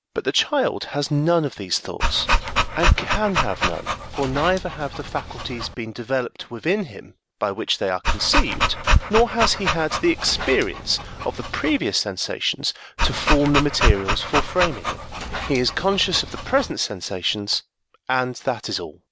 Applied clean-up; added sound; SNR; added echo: none; Dog; -1 dB; none.